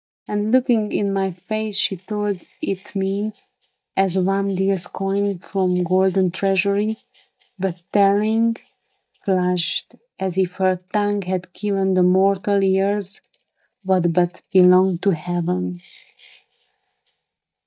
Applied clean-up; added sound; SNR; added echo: neural mask model DeepFilterNet 3.